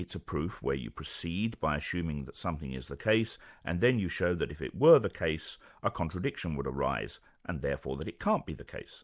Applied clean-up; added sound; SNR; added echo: none; none; none; none.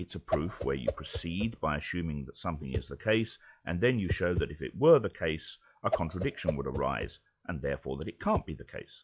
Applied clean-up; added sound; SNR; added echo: classical method log-MMSE.